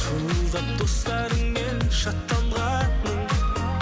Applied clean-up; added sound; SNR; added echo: none; none; none; none.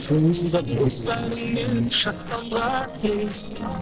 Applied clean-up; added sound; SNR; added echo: neural separator model SepFormer DNS4.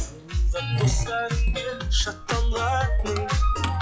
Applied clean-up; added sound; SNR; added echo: classical method log-MMSE.